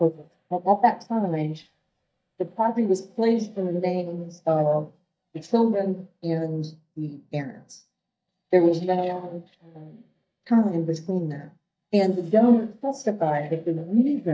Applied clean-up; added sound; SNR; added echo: neural mask model DeepFilterNet 3.